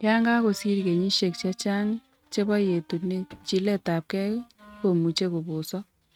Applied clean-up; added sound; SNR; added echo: neural mask model RNNoise.